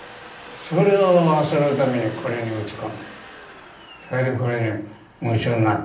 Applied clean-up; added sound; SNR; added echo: none; Domestic sounds, home sounds; 19 dB; reverberation time 0.6 s.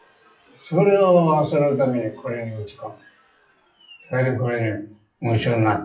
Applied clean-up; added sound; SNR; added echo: classical method WPE with log-MMSE.